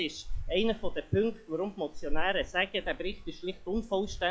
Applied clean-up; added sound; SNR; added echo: classical method log-MMSE.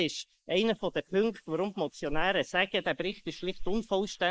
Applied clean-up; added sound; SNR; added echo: neural mask model Resemble Enhance denoiser.